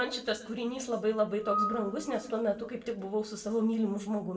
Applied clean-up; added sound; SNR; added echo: none; Screech / Glass; 5 dB; reverberation time 0.6 s.